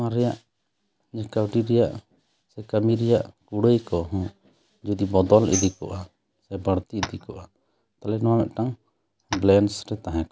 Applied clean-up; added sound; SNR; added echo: none; Tambourine + Tap; 11 dB; none.